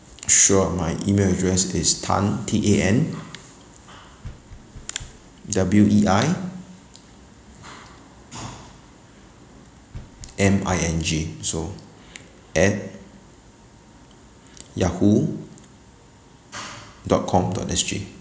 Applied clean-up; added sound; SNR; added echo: none; Knock; 19 dB; none.